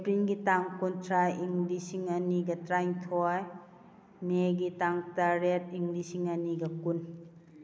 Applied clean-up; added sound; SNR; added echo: none; none; none; none.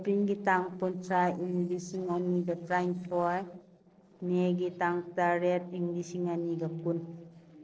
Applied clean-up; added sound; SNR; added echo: neural separator model SepFormer DNS4.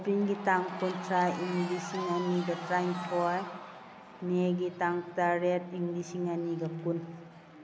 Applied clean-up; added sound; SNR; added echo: none; Crowd / Cheering; 12 dB; none.